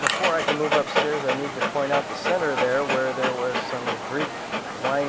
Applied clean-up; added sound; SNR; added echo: none; Dog; 2 dB; none.